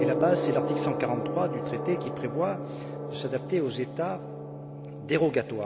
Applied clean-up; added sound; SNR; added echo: none; Gong; 2 dB; none.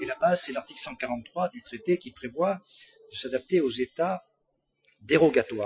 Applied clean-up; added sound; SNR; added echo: classical method Wiener filter.